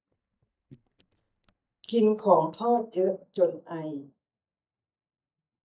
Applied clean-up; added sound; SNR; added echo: neural mask model DeepFilterNet 3.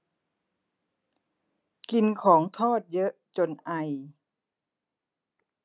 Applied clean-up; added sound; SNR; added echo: none; none; none; none.